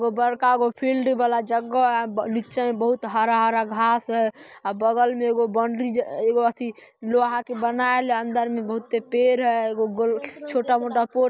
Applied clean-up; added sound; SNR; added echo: none; none; none; none.